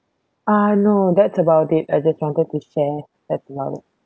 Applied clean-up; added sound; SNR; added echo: none; none; none; none.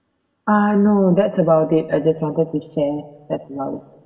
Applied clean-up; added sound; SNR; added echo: none; none; none; reverberation time 1.6 s.